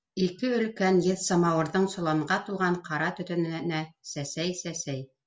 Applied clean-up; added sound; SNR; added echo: none; none; none; none.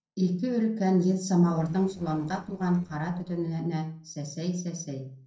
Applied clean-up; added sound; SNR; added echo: neural separator model SepFormer DNS4.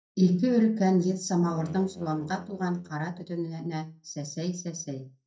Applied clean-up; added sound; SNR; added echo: neural mask model DeepFilterNet 3.